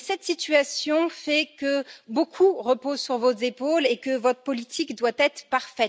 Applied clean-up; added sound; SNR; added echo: none; none; none; none.